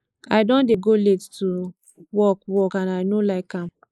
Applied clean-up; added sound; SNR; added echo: neural mask model Resemble Enhance denoiser.